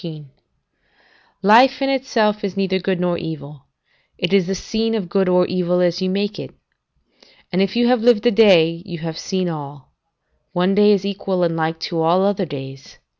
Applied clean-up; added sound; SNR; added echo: none; none; none; none.